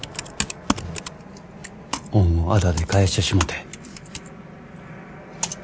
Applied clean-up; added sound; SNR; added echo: none; Computer keyboard; 9 dB; none.